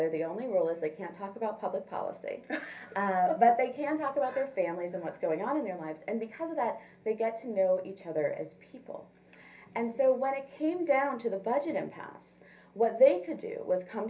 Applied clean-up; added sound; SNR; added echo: none; none; none; reverberation time 0.3 s.